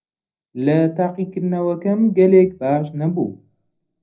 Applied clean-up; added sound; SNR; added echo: none; none; none; reverberation time 0.5 s.